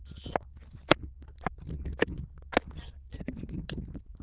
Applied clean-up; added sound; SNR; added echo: neural diffusion model UNIVERSE++.